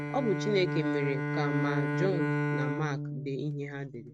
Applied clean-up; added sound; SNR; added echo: neural mask model RNNoise.